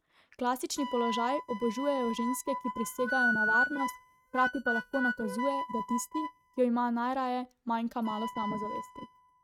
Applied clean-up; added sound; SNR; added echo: neural mask model RNNoise.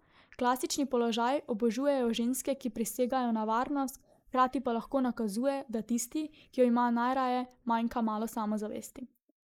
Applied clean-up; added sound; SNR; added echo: neural mask model Resemble Enhance denoiser.